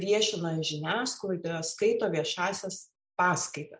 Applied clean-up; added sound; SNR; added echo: none; none; none; none.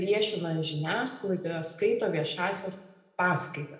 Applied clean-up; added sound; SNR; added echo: none; none; none; reverberation time 0.9 s.